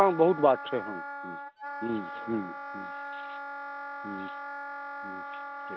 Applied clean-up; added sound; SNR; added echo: none; Wind instrument, woodwind instrument; 8 dB; none.